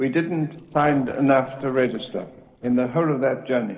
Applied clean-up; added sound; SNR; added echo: neural separator model SepFormer DNS4.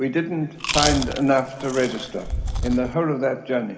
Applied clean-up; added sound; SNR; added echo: none; Chewing, mastication; 4 dB; reverberation time 1.7 s.